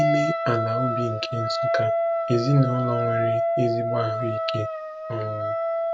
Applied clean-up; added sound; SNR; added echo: none; Wind instrument, woodwind instrument; -1 dB; none.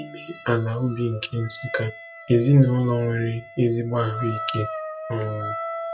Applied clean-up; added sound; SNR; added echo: classical method log-MMSE.